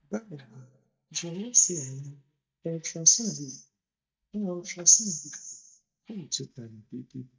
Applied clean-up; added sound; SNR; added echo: neural mask model DeepFilterNet 3.